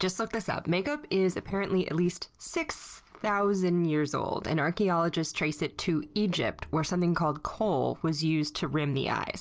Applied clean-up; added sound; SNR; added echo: neural separator model SepFormer DNS4.